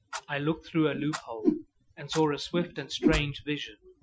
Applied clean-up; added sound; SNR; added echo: classical method Wiener filter.